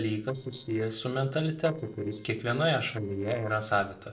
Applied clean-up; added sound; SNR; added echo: neural separator model SepFormer DNS4.